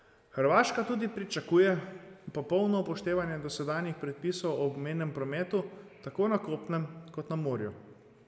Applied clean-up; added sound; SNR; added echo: none; none; none; none.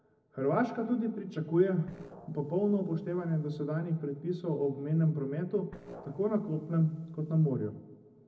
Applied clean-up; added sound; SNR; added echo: neural separator model SepFormer DNS4.